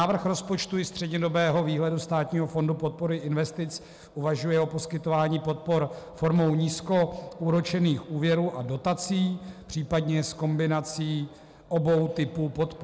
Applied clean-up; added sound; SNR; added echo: none; none; none; none.